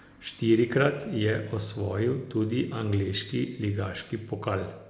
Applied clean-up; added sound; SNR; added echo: none; none; none; none.